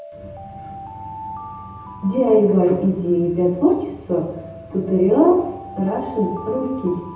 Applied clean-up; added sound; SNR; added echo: none; Alarm; 17 dB; reverberation time 0.8 s.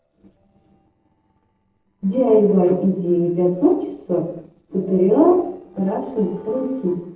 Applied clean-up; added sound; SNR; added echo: neural separator model SepFormer DNS4.